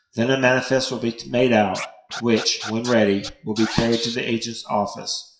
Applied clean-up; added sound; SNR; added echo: classical method WPE with log-MMSE.